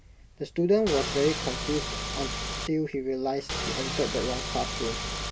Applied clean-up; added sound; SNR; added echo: none; Engine / Car; 3 dB; none.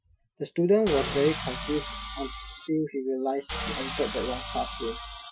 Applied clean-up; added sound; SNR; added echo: classical method Wiener filter.